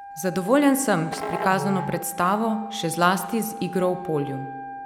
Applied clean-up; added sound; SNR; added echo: none; Musical instrument + Wind instrument, woodwind instrument; 10 dB; none.